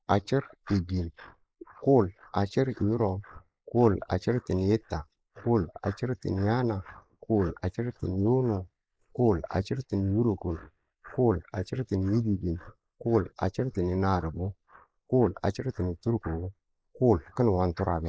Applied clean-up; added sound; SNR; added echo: neural mask model Resemble Enhance denoiser.